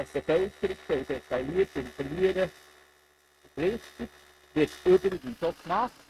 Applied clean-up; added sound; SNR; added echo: neural mask model RNNoise.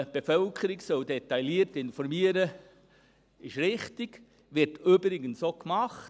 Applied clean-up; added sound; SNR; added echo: none; none; none; none.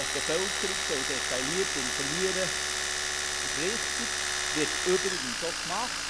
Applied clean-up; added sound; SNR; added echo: none; Domestic sounds, home sounds; -4 dB; none.